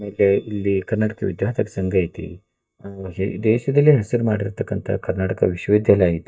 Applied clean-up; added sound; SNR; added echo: neural mask model DeepFilterNet 3.